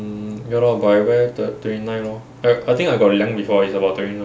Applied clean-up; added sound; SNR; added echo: none; none; none; none.